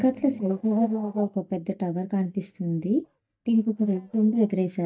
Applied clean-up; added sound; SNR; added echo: neural mask model DeepFilterNet 3.